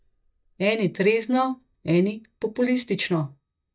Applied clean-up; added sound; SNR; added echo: neural mask model DeepFilterNet 3.